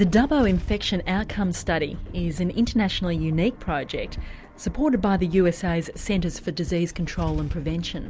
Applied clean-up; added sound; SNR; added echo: none; Idling / Engine starting / Car; 14 dB; none.